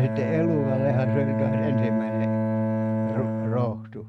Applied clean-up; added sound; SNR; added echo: neural mask model RNNoise.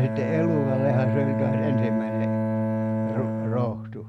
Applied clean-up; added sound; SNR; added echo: none; Bowed string instrument; -2 dB; none.